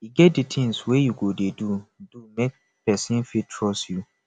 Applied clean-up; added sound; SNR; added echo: none; none; none; none.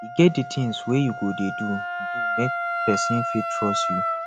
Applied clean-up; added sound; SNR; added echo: none; Wind instrument, woodwind instrument; 3 dB; none.